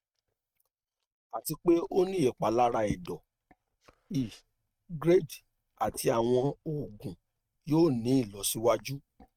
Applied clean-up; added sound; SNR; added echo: neural mask model RNNoise.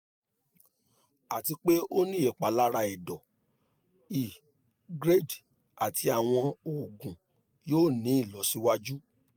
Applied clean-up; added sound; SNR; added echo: none; none; none; none.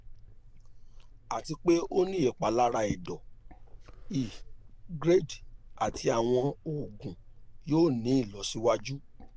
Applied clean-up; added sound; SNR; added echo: none; Liquid; 14 dB; none.